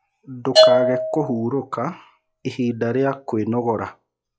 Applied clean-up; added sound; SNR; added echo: classical method log-MMSE.